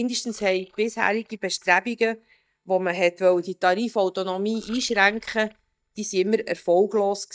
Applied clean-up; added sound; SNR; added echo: neural mask model DeepFilterNet 3.